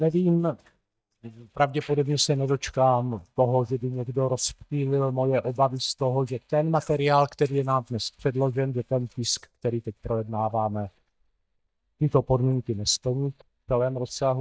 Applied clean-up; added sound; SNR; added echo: neural mask model DeepFilterNet 3.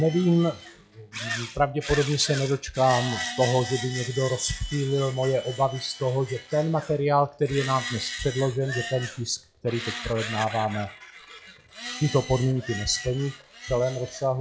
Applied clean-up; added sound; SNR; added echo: classical method log-MMSE.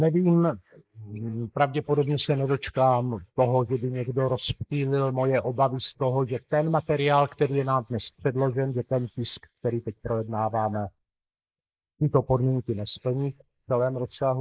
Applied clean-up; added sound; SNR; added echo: neural mask model Resemble Enhance denoiser.